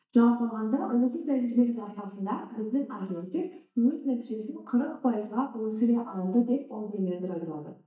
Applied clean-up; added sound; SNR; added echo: neural mask model DeepFilterNet 3.